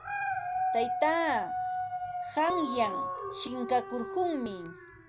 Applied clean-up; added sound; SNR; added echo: none; Dog; 2 dB; none.